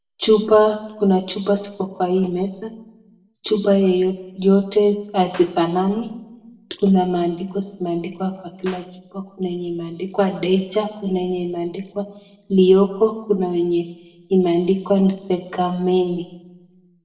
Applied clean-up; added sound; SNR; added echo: neural separator model SepFormer DNS4.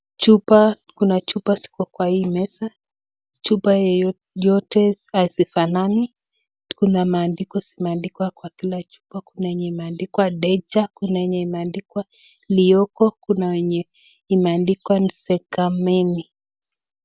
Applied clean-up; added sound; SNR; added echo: none; none; none; none.